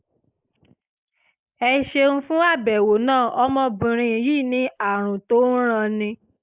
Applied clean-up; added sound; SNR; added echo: neural mask model Resemble Enhance denoiser.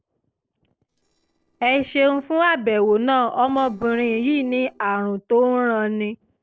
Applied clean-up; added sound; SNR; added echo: neural separator model SepFormer DNS4.